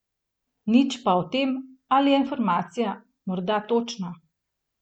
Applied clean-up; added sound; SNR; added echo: none; none; none; none.